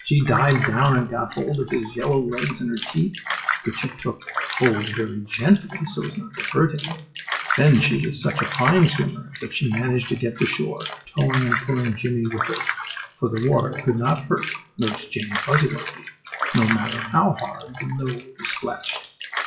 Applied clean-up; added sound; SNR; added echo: classical method WPE with log-MMSE.